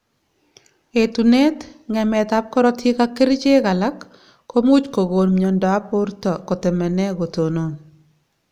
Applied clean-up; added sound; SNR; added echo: none; none; none; none.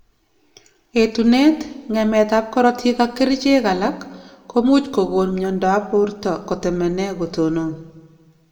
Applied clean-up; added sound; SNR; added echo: none; none; none; reverberation time 1.1 s.